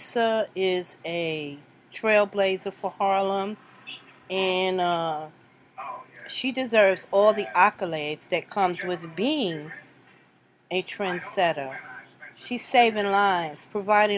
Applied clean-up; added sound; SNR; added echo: none; none; none; none.